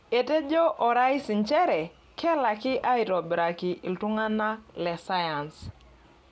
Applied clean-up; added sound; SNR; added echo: none; none; none; none.